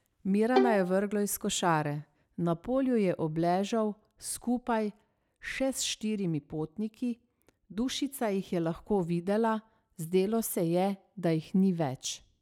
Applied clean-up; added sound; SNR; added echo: none; Bowed string instrument; 3 dB; none.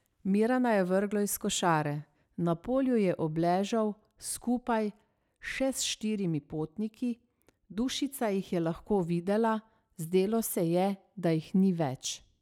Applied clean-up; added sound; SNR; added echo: none; none; none; none.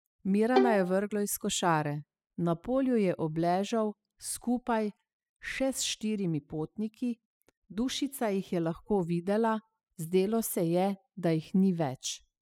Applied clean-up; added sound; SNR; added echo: classical method spectral subtraction.